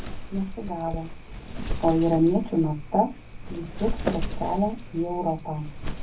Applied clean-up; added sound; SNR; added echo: none; Wind; 5 dB; reverberation time 0.3 s.